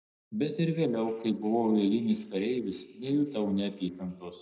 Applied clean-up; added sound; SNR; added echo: neural separator model SepFormer DNS4.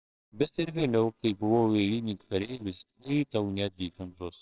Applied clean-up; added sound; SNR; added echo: neural separator model SepFormer WHAMR!.